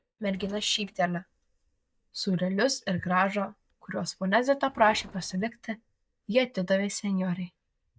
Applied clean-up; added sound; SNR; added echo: neural mask model DeepFilterNet 3.